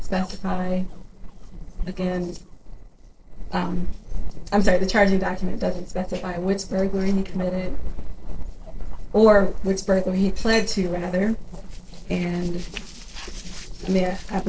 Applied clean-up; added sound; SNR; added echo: neural separator model SepFormer DNS4.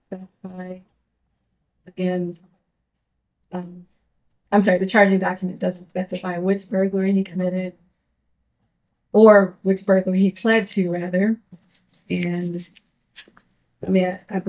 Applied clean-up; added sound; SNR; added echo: neural mask model DeepFilterNet 3.